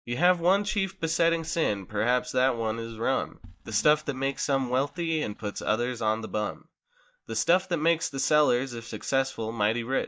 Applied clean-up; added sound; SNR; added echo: neural mask model DeepFilterNet 3.